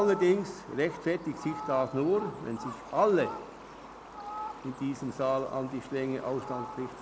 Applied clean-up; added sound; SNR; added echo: none; Fowl; 12 dB; none.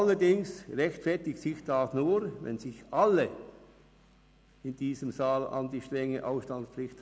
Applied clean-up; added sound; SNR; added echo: none; none; none; none.